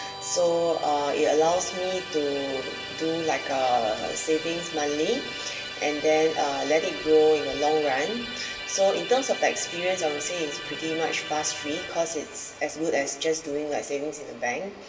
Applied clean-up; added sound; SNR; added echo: none; Musical instrument; 11 dB; reverberation time 1.5 s.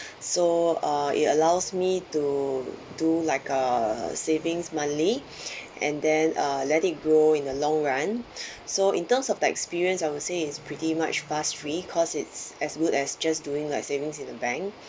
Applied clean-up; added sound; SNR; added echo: none; none; none; none.